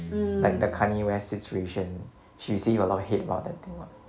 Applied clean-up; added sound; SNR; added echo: none; Guitar; 16 dB; none.